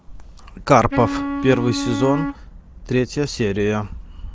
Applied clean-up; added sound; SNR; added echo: none; Wind instrument, woodwind instrument; 6 dB; none.